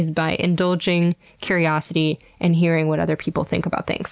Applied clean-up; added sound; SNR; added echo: none; none; none; none.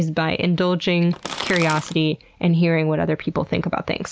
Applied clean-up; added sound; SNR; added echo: none; Crackle; 10 dB; none.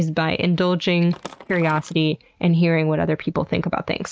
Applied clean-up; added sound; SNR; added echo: neural mask model RNNoise.